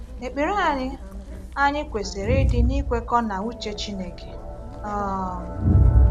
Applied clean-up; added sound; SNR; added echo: none; Crowd; -3 dB; none.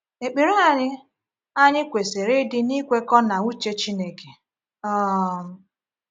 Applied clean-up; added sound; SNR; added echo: none; none; none; none.